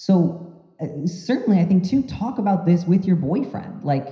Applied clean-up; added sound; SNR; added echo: none; none; none; reverberation time 0.9 s.